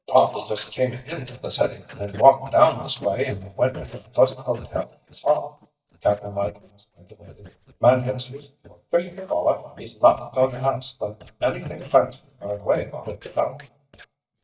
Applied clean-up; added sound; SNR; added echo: neural mask model DeepFilterNet 3.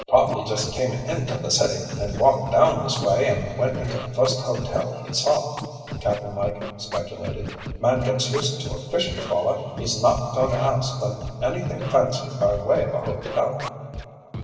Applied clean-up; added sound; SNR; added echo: none; Scratching (performance technique); 12 dB; reverberation time 2.6 s.